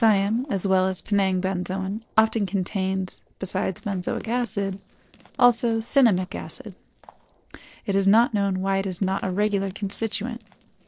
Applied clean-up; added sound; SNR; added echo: neural separator model SepFormer DNS4.